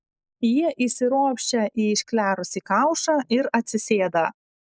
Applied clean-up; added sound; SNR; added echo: neural mask model Resemble Enhance denoiser.